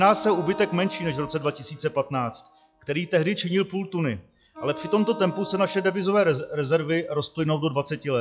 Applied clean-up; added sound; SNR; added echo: classical method log-MMSE.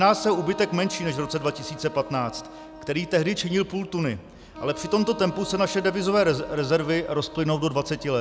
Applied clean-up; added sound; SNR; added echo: none; Wind instrument, woodwind instrument; 15 dB; none.